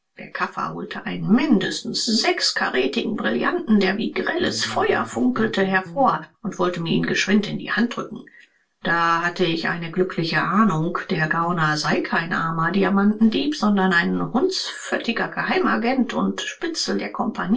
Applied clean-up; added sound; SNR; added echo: neural separator model SepFormer DNS4.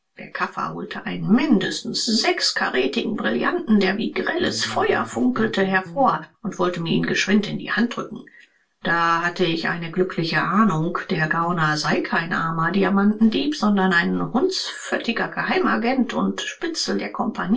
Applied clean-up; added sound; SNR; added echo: none; Bass guitar; 16 dB; reverberation time 0.2 s.